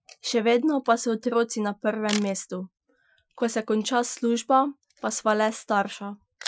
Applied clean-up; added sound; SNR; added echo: classical method Wiener filter.